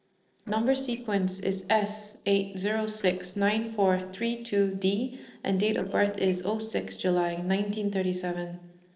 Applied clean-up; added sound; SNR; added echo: neural separator model SepFormer DNS4.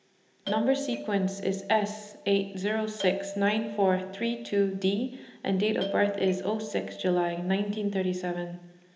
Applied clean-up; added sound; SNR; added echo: none; Doorbell; 12 dB; reverberation time 0.8 s.